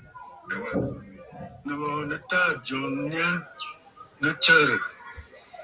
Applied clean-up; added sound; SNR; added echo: none; none; none; none.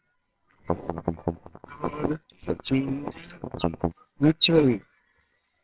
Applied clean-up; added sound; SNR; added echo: neural separator model SepFormer WHAMR!.